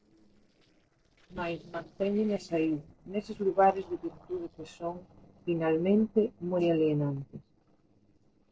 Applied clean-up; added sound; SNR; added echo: neural separator model SepFormer DNS4.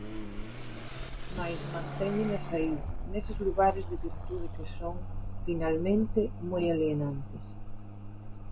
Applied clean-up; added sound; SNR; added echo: none; Car passing by / Accelerating, revving, vroom; 3 dB; none.